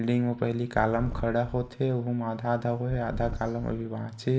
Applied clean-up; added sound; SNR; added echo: none; Purr; 12 dB; none.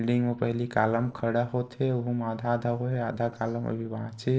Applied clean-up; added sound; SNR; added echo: neural separator model SepFormer DNS4.